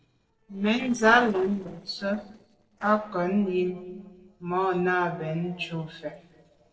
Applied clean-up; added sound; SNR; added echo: neural separator model SepFormer DNS4.